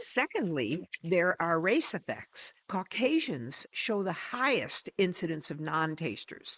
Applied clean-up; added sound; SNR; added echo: neural mask model Resemble Enhance denoiser.